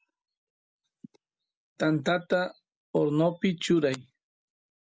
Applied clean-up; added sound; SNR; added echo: none; none; none; none.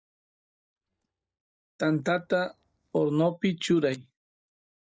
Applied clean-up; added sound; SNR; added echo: neural mask model DeepFilterNet 3.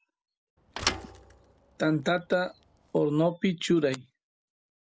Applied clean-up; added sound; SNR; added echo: none; Thump, thud; 9 dB; none.